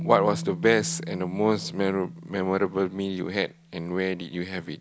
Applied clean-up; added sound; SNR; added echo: none; Bass guitar; 12 dB; none.